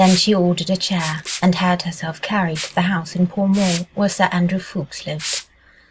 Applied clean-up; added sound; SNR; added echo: none; Liquid; 14 dB; none.